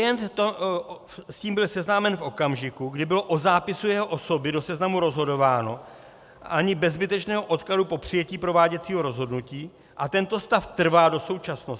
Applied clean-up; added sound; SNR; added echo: none; none; none; none.